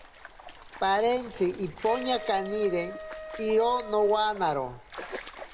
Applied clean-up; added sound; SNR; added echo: none; Wind instrument, woodwind instrument + Stream; 13 dB; none.